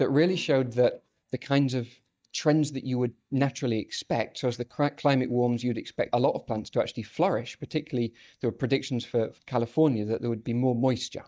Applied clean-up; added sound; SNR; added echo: neural mask model DeepFilterNet 3.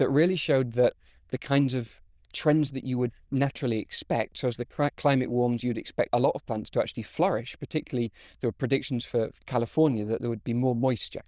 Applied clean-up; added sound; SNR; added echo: neural diffusion model UNIVERSE++.